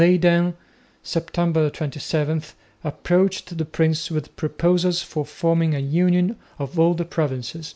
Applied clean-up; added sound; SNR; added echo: none; none; none; none.